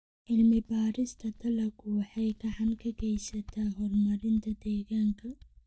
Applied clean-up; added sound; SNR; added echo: neural mask model DeepFilterNet 3.